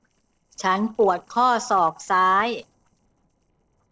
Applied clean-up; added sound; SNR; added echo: neural separator model SepFormer DNS4.